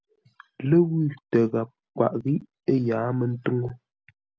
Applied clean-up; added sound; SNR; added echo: none; none; none; none.